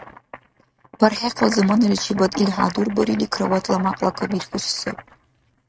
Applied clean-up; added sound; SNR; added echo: neural mask model RNNoise.